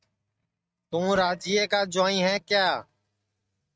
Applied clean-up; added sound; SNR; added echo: neural mask model RNNoise.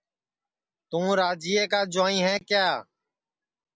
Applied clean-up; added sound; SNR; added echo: none; none; none; none.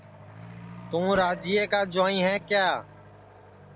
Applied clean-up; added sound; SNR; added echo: none; Accelerating, revving, vroom / Truck + Gunshot, gunfire; 16 dB; none.